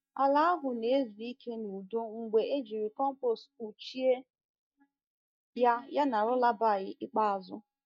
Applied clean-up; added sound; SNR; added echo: neural mask model DeepFilterNet 3.